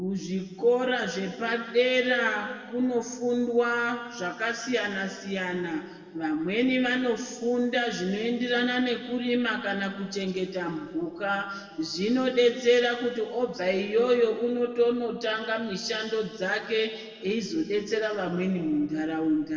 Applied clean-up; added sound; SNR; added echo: none; none; none; reverberation time 1.8 s.